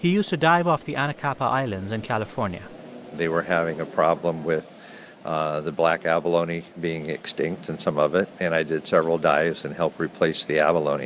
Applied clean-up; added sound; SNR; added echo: none; none; none; none.